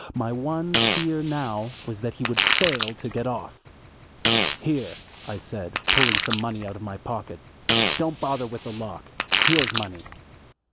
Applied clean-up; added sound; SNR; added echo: none; Fart; -2 dB; none.